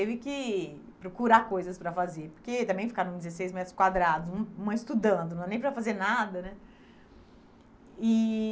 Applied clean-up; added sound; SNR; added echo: none; none; none; none.